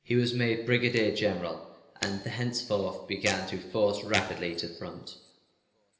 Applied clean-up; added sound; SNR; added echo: none; none; none; reverberation time 1.4 s.